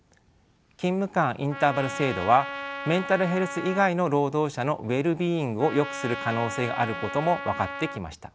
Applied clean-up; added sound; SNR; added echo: none; Trumpet; 11 dB; none.